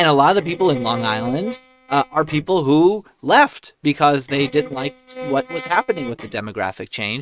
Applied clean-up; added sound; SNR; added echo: neural mask model RNNoise.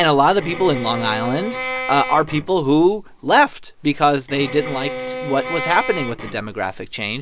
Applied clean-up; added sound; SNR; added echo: none; Bowed string instrument; 10 dB; none.